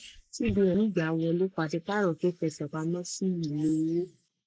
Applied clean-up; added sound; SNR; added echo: neural mask model Resemble Enhance denoiser.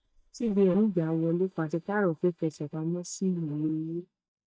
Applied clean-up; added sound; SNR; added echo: neural mask model DeepFilterNet 3.